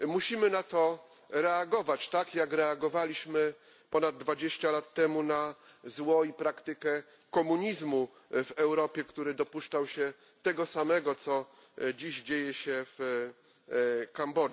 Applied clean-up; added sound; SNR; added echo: none; none; none; none.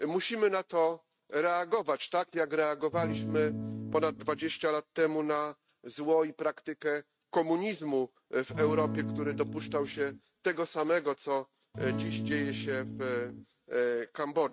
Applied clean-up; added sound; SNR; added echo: neural mask model RNNoise.